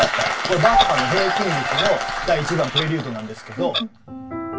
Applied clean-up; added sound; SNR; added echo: none; Clock; 11 dB; reverberation time 0.2 s.